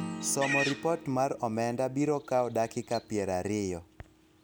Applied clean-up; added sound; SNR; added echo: none; Acoustic guitar / Strum + Livestock, farm animals, working animals; 9 dB; none.